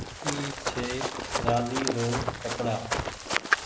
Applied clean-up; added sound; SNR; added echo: none; Run; -1 dB; none.